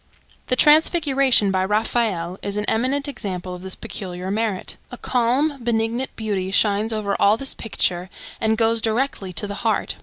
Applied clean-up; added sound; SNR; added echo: none; none; none; none.